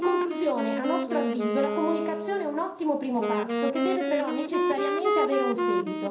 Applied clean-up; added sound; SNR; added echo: none; Wind instrument, woodwind instrument; -1 dB; reverberation time 0.6 s.